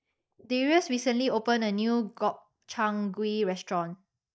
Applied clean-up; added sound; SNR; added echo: neural mask model DeepFilterNet 3.